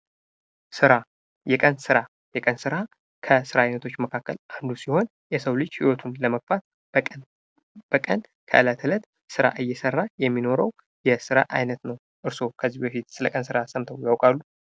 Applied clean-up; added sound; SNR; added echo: none; none; none; none.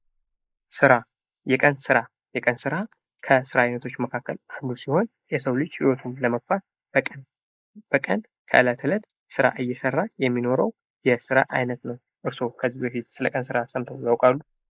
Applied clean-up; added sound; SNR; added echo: neural mask model Resemble Enhance denoiser.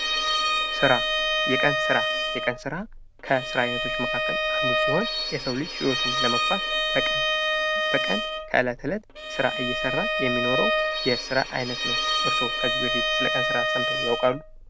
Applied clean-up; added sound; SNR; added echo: none; Bowed string instrument; -3 dB; none.